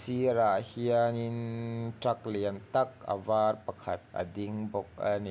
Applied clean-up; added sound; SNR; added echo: none; none; none; none.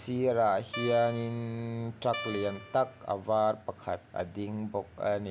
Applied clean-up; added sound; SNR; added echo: none; Guitar; 10 dB; none.